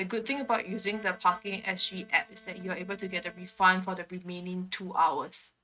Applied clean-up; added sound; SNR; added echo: neural mask model RNNoise.